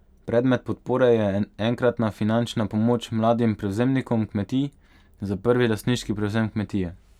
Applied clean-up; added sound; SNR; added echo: none; none; none; none.